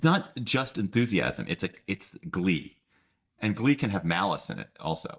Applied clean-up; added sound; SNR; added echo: neural mask model DeepFilterNet 3.